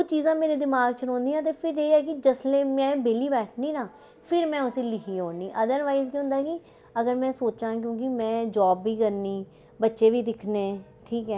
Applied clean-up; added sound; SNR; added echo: none; none; none; none.